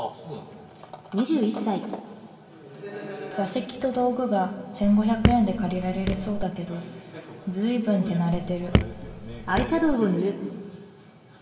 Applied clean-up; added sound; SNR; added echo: none; Raindrop / Drip; 2 dB; reverberation time 1.7 s.